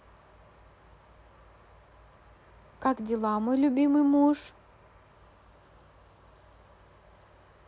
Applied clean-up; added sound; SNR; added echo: none; none; none; none.